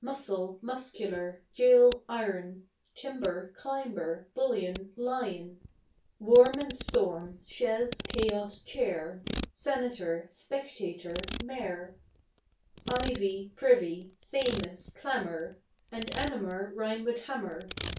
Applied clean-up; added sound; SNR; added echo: none; Ratchet, pawl; 7 dB; reverberation time 0.2 s.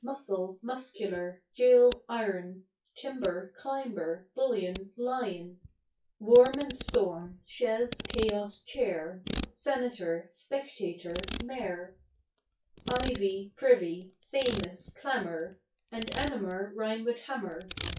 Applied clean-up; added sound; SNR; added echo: classical method WPE with log-MMSE.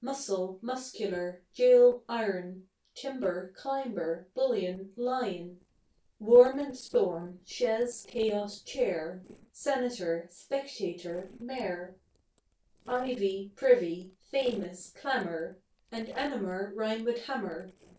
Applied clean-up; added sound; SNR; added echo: neural separator model SepFormer DNS4.